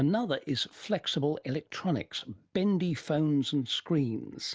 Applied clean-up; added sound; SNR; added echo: none; none; none; none.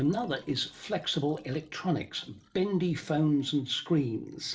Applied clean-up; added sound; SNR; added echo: neural separator model SepFormer DNS4.